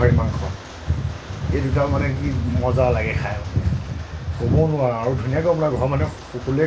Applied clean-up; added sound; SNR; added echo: none; Rain; 19 dB; reverberation time 0.3 s.